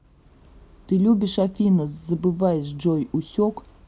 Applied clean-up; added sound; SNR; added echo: none; none; none; none.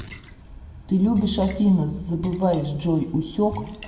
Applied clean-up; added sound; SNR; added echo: none; Splash, splatter; 16 dB; reverberation time 1.1 s.